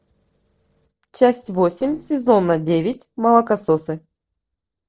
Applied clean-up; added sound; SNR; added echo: neural separator model SepFormer DNS4.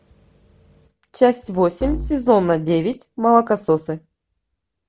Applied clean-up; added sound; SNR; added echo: none; Musical instrument; 13 dB; none.